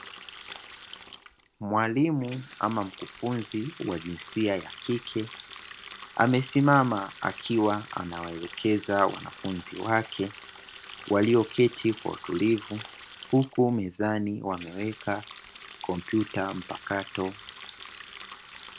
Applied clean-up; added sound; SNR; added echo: none; Water tap, faucet; 16 dB; none.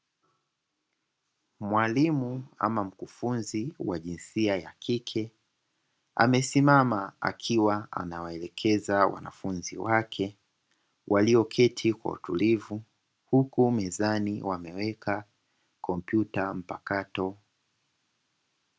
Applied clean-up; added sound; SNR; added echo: none; none; none; none.